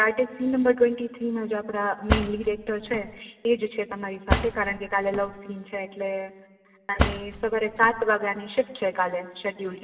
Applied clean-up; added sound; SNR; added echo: none; Cutlery, silverware / Drawer open or close; 2 dB; reverberation time 2.1 s.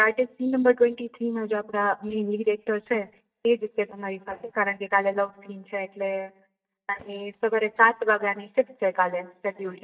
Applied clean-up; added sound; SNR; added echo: neural mask model DeepFilterNet 3.